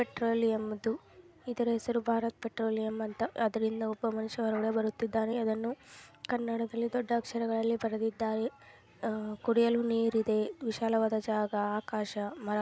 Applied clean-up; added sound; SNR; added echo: none; none; none; none.